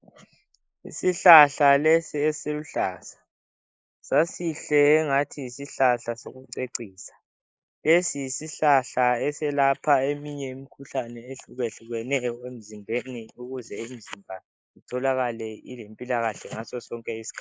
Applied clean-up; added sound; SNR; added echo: neural mask model Resemble Enhance denoiser.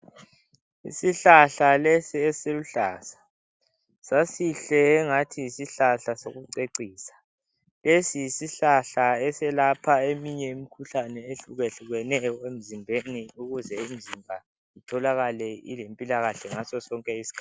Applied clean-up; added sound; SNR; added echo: none; none; none; none.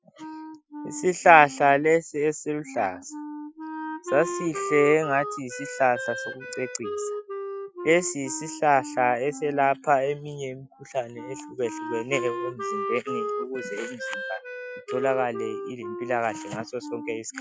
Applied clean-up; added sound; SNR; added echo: classical method Wiener filter.